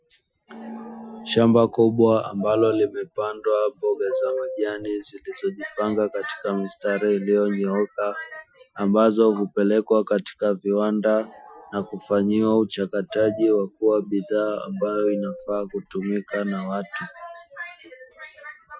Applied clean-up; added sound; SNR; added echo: classical method Wiener filter.